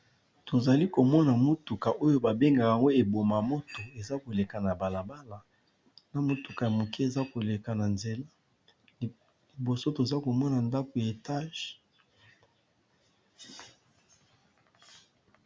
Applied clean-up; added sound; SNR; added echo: none; none; none; none.